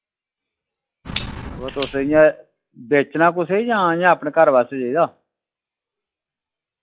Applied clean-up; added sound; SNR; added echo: classical method log-MMSE.